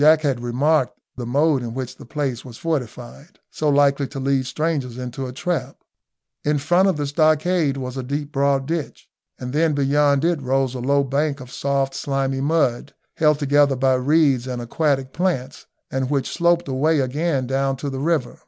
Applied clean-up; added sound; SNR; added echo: none; none; none; none.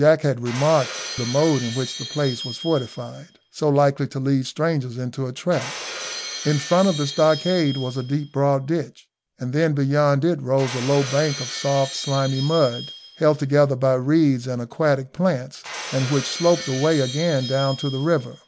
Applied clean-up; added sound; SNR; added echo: none; Shatter; 13 dB; none.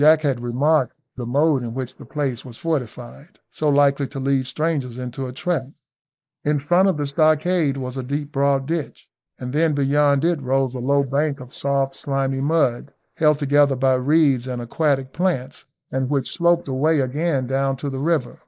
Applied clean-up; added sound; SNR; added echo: neural mask model Resemble Enhance denoiser.